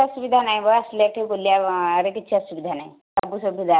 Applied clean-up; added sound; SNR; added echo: none; none; none; none.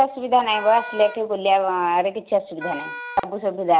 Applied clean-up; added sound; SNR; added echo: none; Wind instrument, woodwind instrument; 15 dB; none.